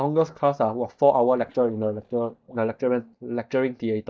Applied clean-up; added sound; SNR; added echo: neural mask model DeepFilterNet 3.